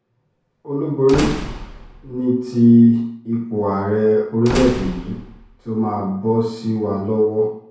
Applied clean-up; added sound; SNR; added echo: none; Slam / Wood; 12 dB; reverberation time 0.6 s.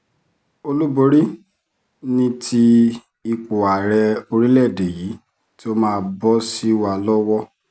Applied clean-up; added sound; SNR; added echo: none; none; none; none.